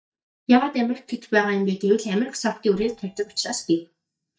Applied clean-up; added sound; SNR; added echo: neural mask model DeepFilterNet 3.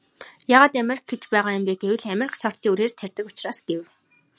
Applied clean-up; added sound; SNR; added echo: none; none; none; none.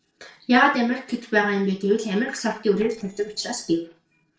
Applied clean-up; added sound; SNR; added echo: neural separator model SepFormer DNS4.